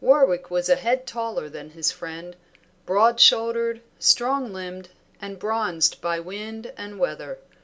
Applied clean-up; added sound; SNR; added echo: none; none; none; none.